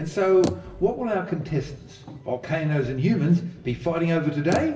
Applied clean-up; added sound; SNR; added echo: none; Bicycle; 13 dB; reverberation time 1.0 s.